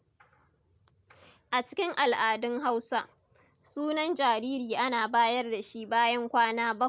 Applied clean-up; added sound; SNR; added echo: none; none; none; none.